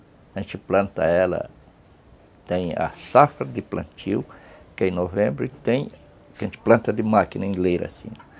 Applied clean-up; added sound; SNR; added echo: none; none; none; none.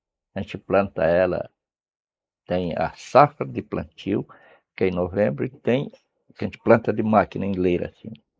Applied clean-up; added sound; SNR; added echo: neural mask model Resemble Enhance denoiser.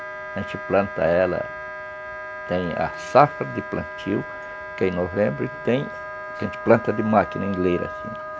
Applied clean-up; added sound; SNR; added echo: none; Wind instrument, woodwind instrument; 10 dB; none.